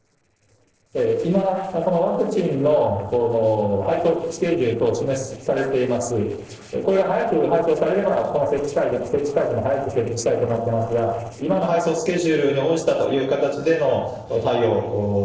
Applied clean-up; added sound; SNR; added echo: neural separator model SepFormer DNS4.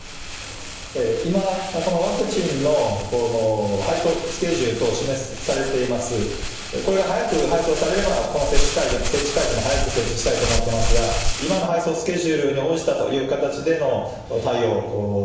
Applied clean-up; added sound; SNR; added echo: none; Crumpling, crinkling; 5 dB; reverberation time 0.8 s.